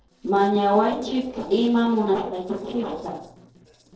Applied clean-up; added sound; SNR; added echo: neural separator model SepFormer DNS4.